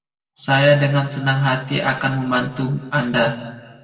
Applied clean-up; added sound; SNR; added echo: none; none; none; reverberation time 1.4 s.